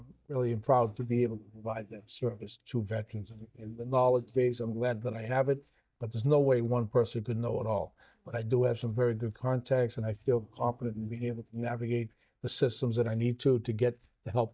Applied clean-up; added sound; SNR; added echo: neural mask model DeepFilterNet 3.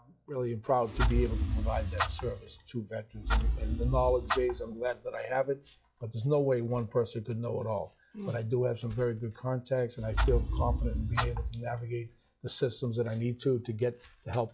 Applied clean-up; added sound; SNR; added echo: classical method log-MMSE.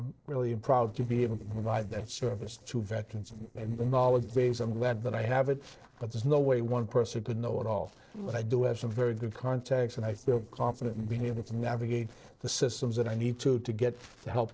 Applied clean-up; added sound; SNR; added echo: neural separator model SepFormer DNS4.